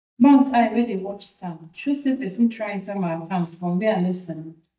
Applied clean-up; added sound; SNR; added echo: neural mask model DeepFilterNet 3.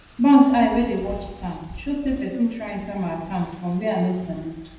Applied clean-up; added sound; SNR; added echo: none; Wind; 19 dB; reverberation time 0.8 s.